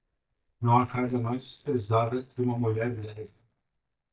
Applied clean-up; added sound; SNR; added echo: neural mask model DeepFilterNet 3.